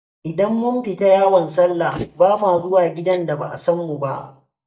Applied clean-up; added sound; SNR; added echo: neural mask model DeepFilterNet 3.